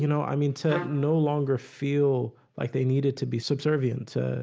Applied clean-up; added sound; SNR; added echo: none; Trumpet; 12 dB; none.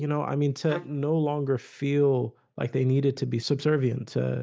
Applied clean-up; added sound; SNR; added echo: neural mask model DeepFilterNet 3.